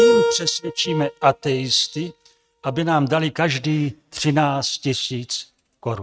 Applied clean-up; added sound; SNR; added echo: neural mask model RNNoise.